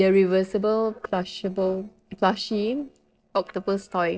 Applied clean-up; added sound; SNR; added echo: neural separator model SepFormer DNS4.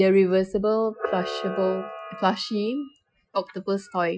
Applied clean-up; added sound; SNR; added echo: classical method Wiener filter.